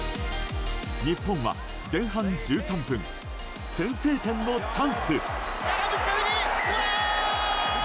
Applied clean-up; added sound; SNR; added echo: none; Organ; 15 dB; none.